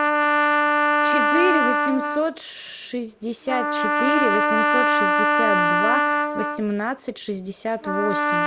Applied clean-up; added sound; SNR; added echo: none; Trumpet; -5 dB; none.